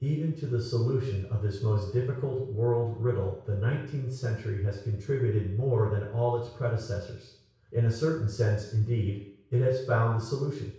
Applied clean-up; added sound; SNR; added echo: none; none; none; reverberation time 0.6 s.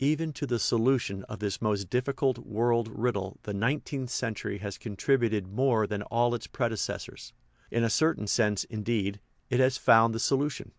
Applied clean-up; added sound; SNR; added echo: none; none; none; none.